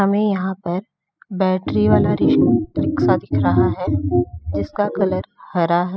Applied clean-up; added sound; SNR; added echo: classical method spectral subtraction.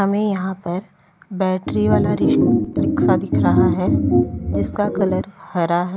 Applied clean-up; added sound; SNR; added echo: none; Organ; -4 dB; none.